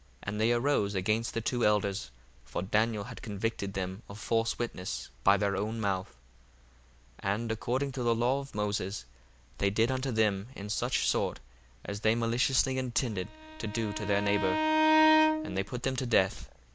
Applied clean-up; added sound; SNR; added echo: none; Bowed string instrument; -2 dB; none.